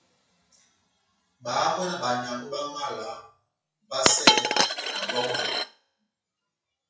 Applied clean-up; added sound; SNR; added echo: classical method WPE with log-MMSE.